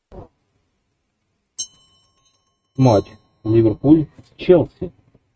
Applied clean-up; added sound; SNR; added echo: neural mask model RNNoise.